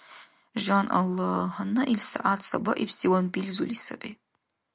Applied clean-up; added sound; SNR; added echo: none; none; none; none.